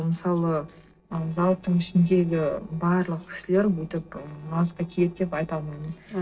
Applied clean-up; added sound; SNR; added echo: neural separator model SepFormer DNS4.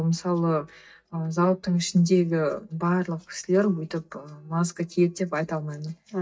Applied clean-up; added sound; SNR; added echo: neural mask model DeepFilterNet 3.